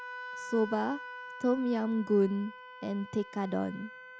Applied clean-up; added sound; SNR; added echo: none; Wind instrument, woodwind instrument; 13 dB; none.